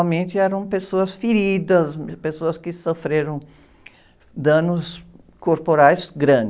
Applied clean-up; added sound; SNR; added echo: none; none; none; none.